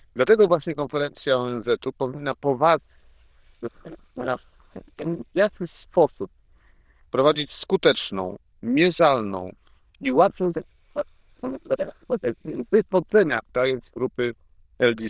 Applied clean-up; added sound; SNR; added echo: neural diffusion model UNIVERSE++.